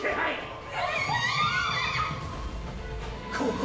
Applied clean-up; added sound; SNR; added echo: none; Explosion; 13 dB; reverberation time 1.2 s.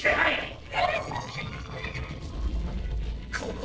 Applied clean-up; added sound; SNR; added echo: neural separator model SepFormer DNS4.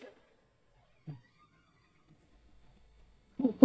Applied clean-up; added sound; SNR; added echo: neural mask model DeepFilterNet 3.